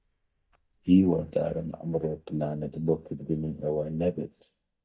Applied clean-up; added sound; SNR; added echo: neural mask model DeepFilterNet 3.